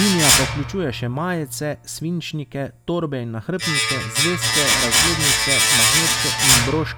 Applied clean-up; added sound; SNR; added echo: none; Domestic sounds, home sounds; -4 dB; none.